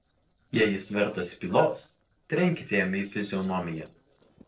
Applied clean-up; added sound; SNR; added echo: neural separator model SepFormer DNS4.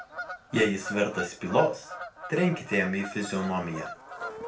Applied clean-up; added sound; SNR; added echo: none; Bird vocalization, bird call, bird song / Fowl; 10 dB; reverberation time 0.3 s.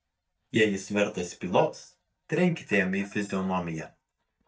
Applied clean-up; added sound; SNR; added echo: neural mask model DeepFilterNet 3.